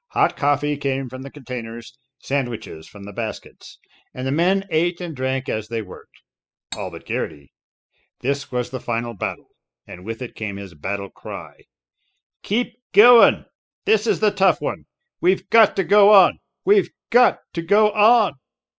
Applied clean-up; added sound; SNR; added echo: classical method spectral subtraction.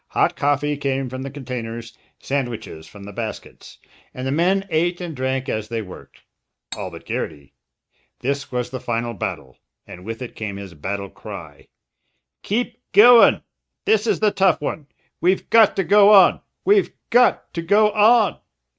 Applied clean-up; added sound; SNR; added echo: neural mask model RNNoise.